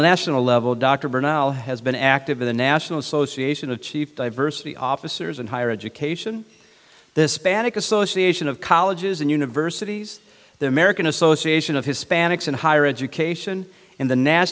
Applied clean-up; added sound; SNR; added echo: none; none; none; none.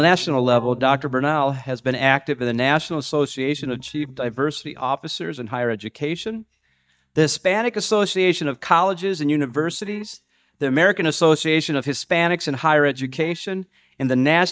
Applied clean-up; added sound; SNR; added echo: neural mask model DeepFilterNet 3.